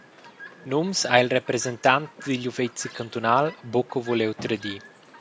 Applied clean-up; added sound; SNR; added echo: none; Chirp, tweet; 19 dB; none.